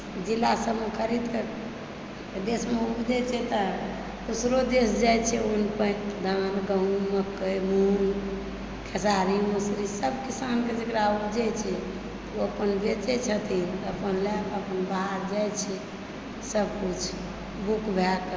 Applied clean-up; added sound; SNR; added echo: none; none; none; none.